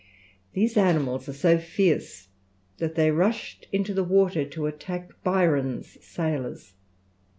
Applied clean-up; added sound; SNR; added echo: none; none; none; none.